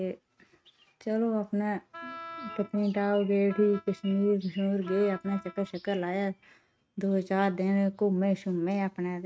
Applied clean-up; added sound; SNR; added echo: neural mask model RNNoise.